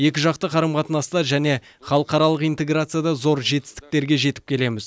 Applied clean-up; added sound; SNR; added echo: none; none; none; none.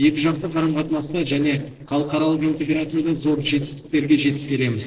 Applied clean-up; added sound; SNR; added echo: neural separator model SepFormer DNS4.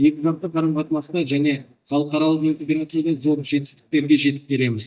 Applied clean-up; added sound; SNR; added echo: neural mask model DeepFilterNet 3.